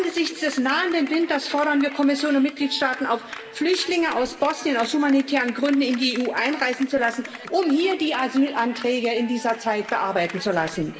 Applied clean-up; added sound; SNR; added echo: none; Clapping; 16 dB; reverberation time 2.9 s.